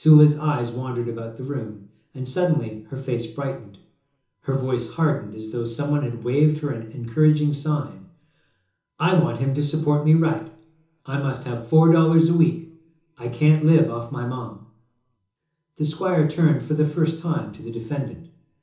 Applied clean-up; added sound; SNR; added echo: none; none; none; reverberation time 0.7 s.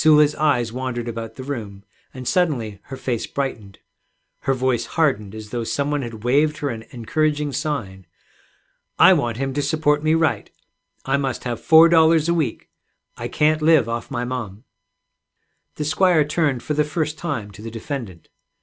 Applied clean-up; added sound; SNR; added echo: none; none; none; none.